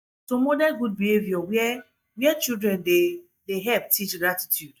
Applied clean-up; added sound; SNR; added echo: neural mask model DeepFilterNet 3.